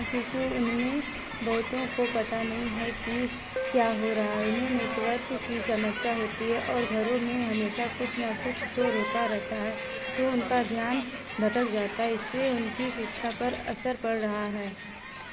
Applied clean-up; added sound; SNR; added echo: none; Keyboard (musical) + Crowd; 6 dB; none.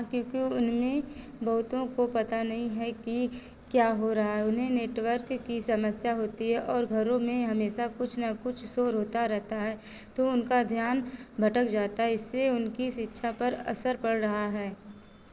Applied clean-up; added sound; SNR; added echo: none; none; none; none.